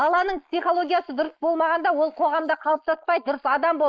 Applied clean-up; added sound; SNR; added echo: neural mask model Resemble Enhance denoiser.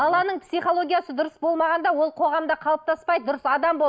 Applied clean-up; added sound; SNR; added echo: none; none; none; none.